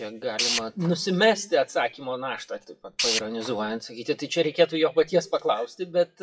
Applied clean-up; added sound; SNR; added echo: classical method WPE with log-MMSE.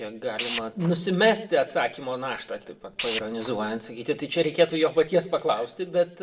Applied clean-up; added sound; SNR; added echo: none; Tools; 4 dB; reverberation time 0.5 s.